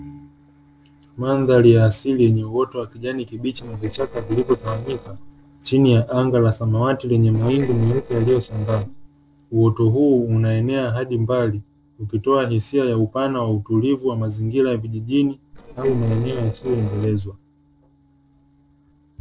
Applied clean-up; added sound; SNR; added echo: neural separator model SepFormer DNS4.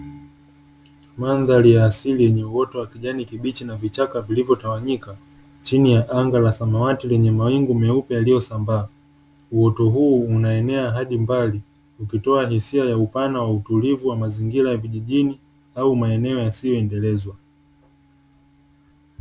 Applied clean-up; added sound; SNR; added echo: none; none; none; none.